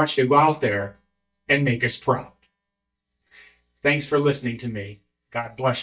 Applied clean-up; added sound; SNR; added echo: neural mask model DeepFilterNet 3.